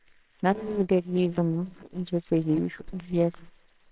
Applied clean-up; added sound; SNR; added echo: neural separator model SepFormer WHAMR!.